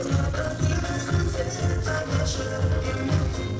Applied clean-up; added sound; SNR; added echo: neural separator model SepFormer DNS4.